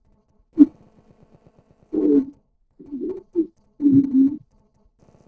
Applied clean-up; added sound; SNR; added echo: neural separator model SepFormer DNS4.